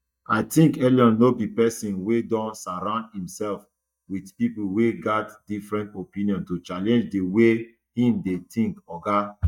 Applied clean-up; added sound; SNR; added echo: neural mask model DeepFilterNet 3.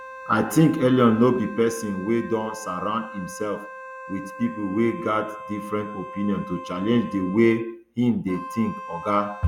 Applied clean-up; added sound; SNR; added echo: none; Wind instrument, woodwind instrument; 14 dB; none.